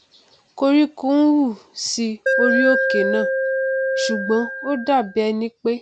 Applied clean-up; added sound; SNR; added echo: none; Alarm; 1 dB; none.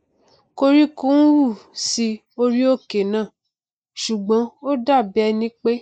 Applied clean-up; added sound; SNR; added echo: neural mask model Resemble Enhance denoiser.